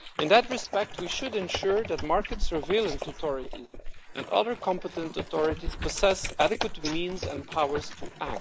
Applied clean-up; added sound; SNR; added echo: neural mask model Resemble Enhance denoiser.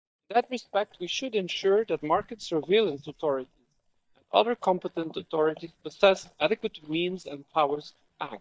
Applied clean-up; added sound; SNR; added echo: neural mask model DeepFilterNet 3.